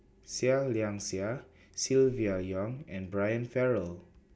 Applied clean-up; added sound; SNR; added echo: none; none; none; none.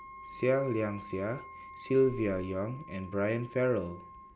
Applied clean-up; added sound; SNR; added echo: none; Wind instrument, woodwind instrument; 16 dB; none.